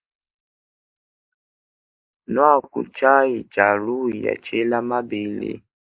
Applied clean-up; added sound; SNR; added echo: neural mask model Resemble Enhance denoiser.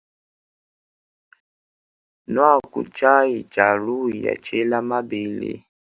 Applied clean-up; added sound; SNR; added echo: none; none; none; none.